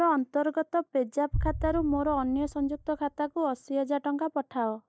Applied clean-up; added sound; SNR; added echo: neural mask model DeepFilterNet 3.